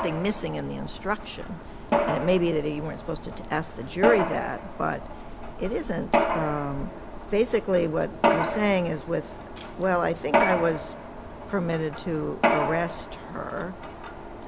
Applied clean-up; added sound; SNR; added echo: none; Mechanisms; 1 dB; none.